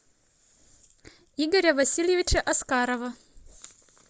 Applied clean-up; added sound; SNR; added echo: none; none; none; none.